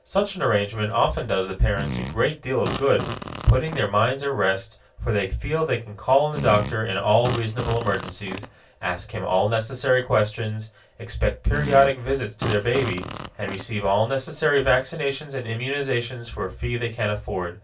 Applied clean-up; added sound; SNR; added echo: none; Fart; 8 dB; reverberation time 0.2 s.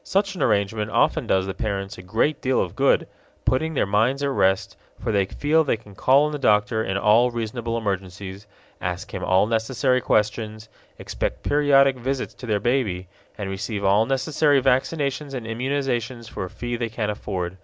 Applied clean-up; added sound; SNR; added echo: none; none; none; none.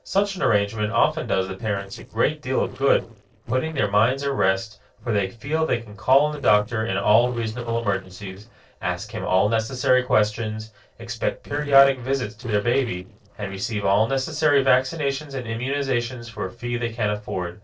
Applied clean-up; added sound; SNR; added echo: neural separator model SepFormer DNS4.